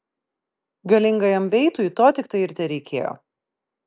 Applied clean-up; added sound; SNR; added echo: none; none; none; none.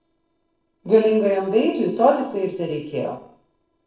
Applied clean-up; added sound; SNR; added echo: neural separator model SepFormer DNS4.